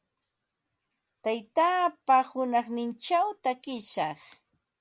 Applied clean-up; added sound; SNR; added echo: none; none; none; none.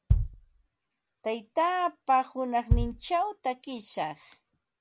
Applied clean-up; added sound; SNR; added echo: none; Bass drum; 1 dB; none.